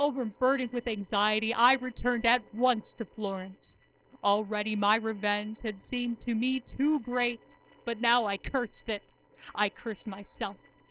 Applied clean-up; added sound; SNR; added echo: neural separator model SepFormer DNS4.